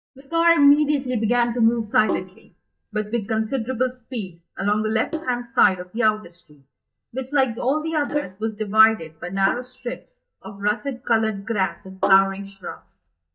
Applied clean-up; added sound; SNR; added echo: neural mask model DeepFilterNet 3.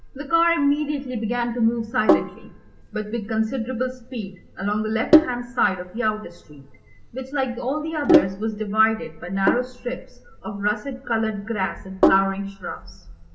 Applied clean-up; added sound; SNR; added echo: none; Sink (filling or washing); 2 dB; reverberation time 1.6 s.